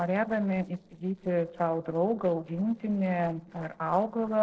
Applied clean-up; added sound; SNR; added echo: neural separator model SepFormer DNS4.